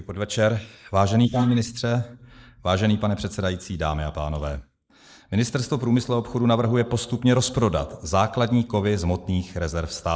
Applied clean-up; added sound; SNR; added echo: neural mask model Resemble Enhance denoiser.